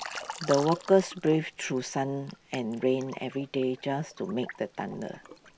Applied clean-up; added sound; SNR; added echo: none; Liquid; 15 dB; none.